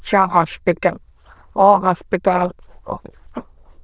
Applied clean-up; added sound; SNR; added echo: neural diffusion model UNIVERSE++.